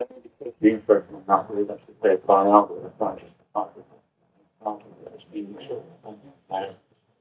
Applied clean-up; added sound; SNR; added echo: neural mask model DeepFilterNet 3.